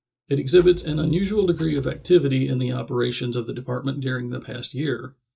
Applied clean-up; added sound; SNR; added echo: neural mask model DeepFilterNet 3.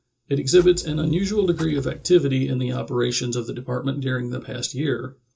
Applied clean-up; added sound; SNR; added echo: none; Clock; 17 dB; reverberation time 0.2 s.